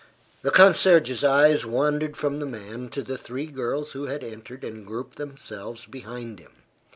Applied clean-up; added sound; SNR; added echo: none; none; none; none.